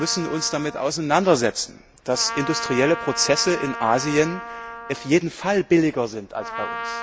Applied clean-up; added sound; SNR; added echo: none; Trumpet; 11 dB; none.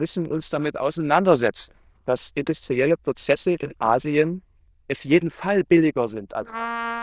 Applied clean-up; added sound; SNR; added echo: neural diffusion model UNIVERSE++.